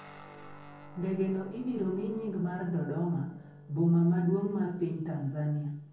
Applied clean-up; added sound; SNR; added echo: none; Guitar; 19 dB; reverberation time 0.7 s.